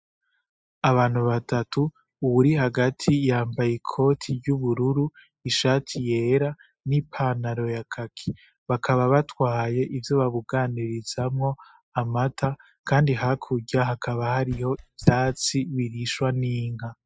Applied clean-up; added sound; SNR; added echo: classical method spectral subtraction.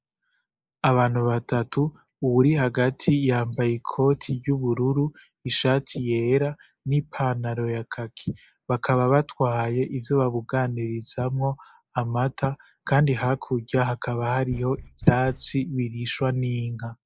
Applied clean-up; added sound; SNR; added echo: neural mask model Resemble Enhance denoiser.